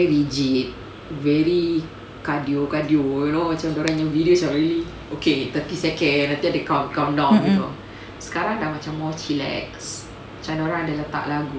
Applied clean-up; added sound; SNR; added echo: none; none; none; none.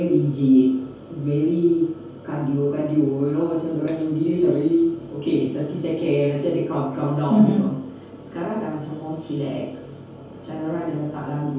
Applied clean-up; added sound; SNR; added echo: none; none; none; reverberation time 0.7 s.